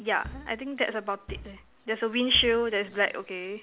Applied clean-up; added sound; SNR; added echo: none; Bass drum; 17 dB; none.